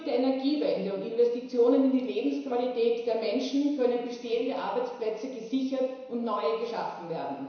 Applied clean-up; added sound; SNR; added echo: none; none; none; reverberation time 1.0 s.